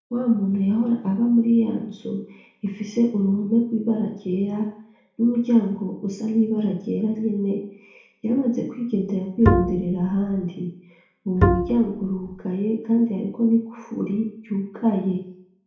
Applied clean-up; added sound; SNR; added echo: none; Bowed string instrument; 0 dB; reverberation time 0.6 s.